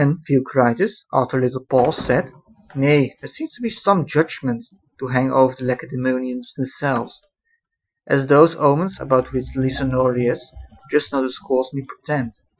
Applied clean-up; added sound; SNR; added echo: classical method Wiener filter.